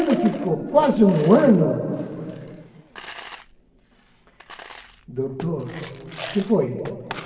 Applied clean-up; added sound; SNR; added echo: none; Coin (dropping); 18 dB; reverberation time 2.7 s.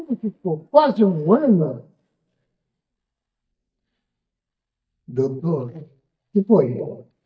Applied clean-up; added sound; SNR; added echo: neural mask model DeepFilterNet 3.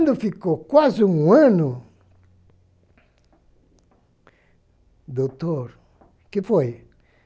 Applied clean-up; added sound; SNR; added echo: none; none; none; none.